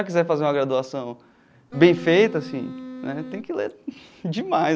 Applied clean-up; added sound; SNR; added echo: none; Wind instrument, woodwind instrument; 13 dB; none.